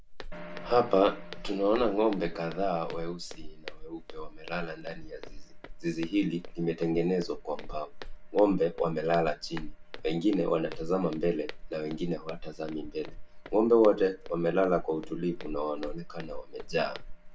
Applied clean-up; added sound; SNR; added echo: none; Walk, footsteps; 9 dB; none.